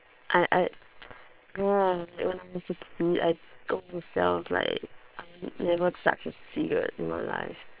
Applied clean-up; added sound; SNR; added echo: neural separator model SepFormer WHAM!.